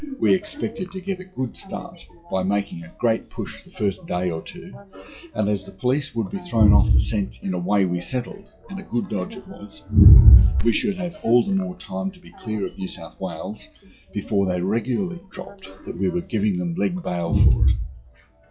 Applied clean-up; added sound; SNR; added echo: classical method WPE with log-MMSE.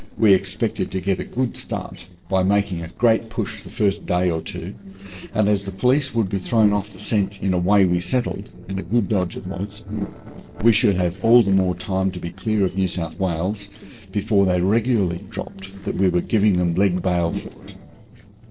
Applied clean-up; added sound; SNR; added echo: neural separator model SepFormer DNS4.